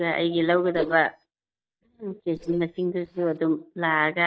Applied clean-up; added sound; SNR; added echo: neural mask model DeepFilterNet 3.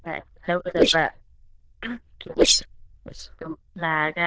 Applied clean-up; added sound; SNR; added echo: neural diffusion model UNIVERSE++.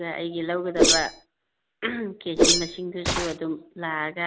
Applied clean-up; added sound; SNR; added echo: none; Whoosh, swoosh, swish; -3 dB; none.